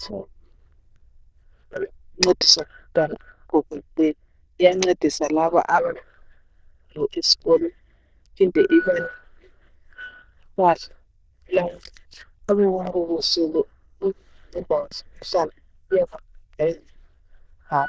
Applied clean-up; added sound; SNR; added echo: neural diffusion model UNIVERSE++.